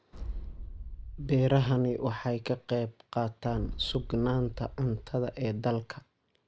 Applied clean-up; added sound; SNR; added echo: none; Boom; 11 dB; none.